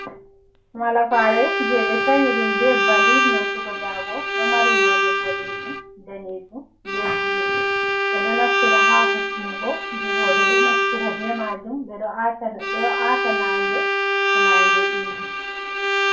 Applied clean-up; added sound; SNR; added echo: none; Bowed string instrument; -5 dB; reverberation time 0.3 s.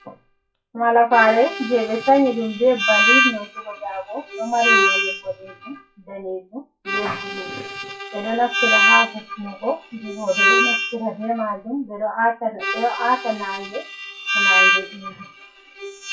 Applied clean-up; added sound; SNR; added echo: classical method WPE with log-MMSE.